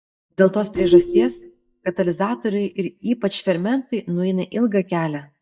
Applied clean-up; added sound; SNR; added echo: neural mask model DeepFilterNet 3.